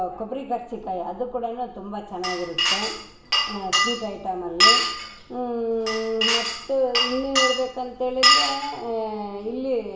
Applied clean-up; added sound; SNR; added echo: none; Glass; -4 dB; reverberation time 0.7 s.